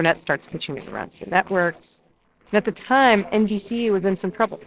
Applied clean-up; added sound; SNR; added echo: neural separator model SepFormer DNS4.